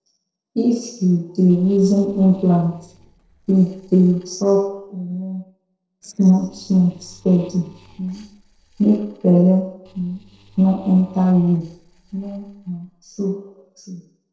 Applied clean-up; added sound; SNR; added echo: neural separator model SepFormer DNS4.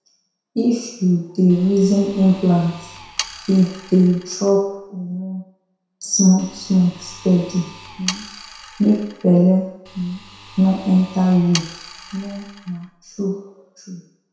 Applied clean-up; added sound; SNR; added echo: none; Sawing; 17 dB; reverberation time 0.7 s.